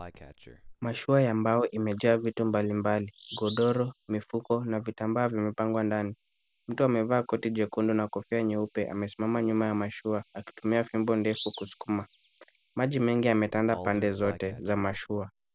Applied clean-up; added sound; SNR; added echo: none; Bird vocalization, bird call, bird song; 18 dB; none.